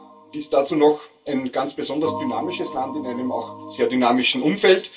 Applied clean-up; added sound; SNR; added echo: none; Organ; 16 dB; reverberation time 0.2 s.